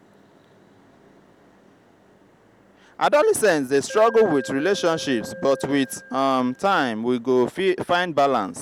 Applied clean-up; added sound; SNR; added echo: none; Alarm; 15 dB; none.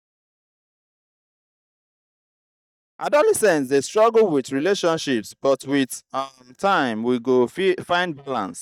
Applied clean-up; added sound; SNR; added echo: neural mask model DeepFilterNet 3.